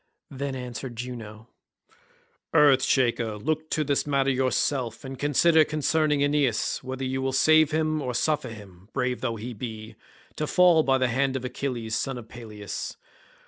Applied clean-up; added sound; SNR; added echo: none; none; none; none.